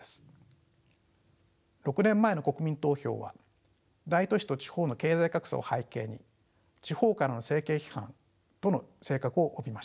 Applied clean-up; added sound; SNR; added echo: none; none; none; none.